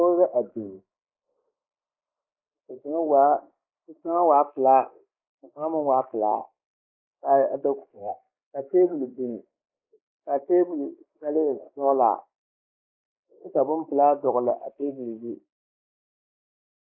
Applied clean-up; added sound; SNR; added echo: neural mask model Resemble Enhance denoiser.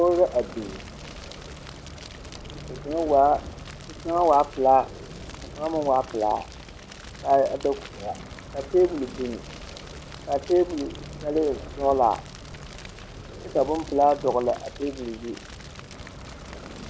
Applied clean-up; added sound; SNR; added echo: none; Fire; 14 dB; none.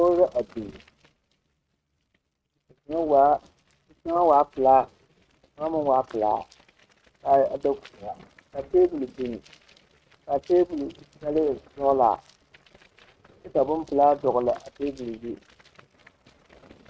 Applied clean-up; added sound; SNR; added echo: neural mask model RNNoise.